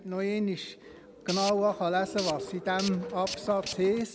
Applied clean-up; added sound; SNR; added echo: none; Tools; 10 dB; none.